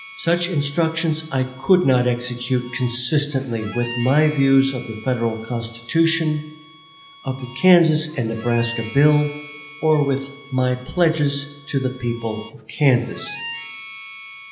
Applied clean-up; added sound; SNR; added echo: none; Harmonica; 18 dB; reverberation time 0.8 s.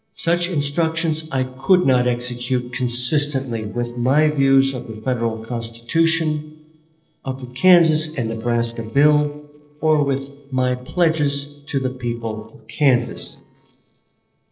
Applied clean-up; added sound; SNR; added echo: neural separator model SepFormer DNS4.